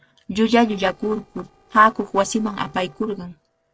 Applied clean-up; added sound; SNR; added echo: neural separator model SepFormer DNS4.